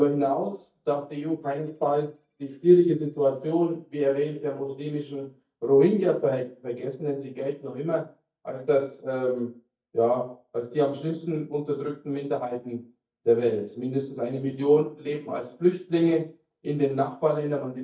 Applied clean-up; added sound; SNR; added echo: neural mask model DeepFilterNet 3.